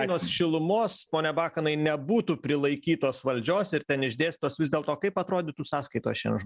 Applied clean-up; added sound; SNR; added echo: none; none; none; none.